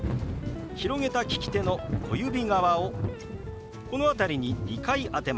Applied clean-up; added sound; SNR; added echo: none; Thunder / Rain; 6 dB; none.